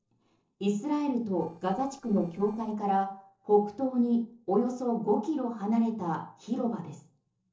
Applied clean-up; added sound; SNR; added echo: neural separator model SepFormer DNS4.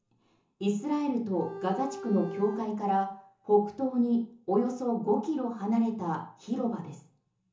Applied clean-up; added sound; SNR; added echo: none; Bowed string instrument; 11 dB; reverberation time 0.8 s.